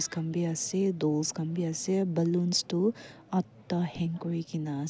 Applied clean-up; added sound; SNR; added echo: none; none; none; none.